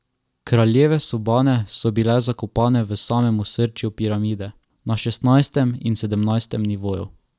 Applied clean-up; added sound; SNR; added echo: none; none; none; none.